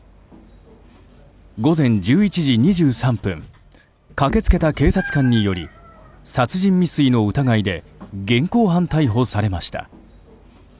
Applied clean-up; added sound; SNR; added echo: none; Meow; 12 dB; none.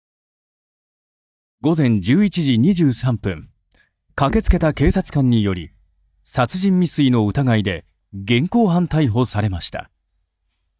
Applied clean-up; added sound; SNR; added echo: neural mask model DeepFilterNet 3.